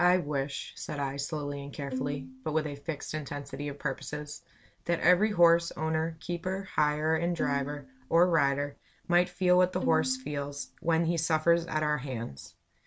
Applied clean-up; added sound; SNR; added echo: none; Bowed string instrument; 9 dB; none.